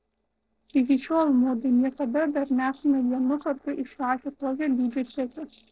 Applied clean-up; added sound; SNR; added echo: neural separator model SepFormer DNS4.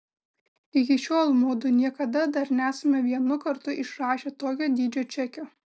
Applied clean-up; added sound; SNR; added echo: none; none; none; none.